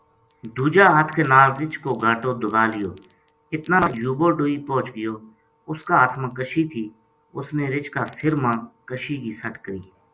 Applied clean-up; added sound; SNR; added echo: none; none; none; none.